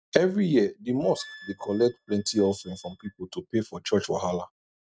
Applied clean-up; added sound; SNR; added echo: neural mask model RNNoise.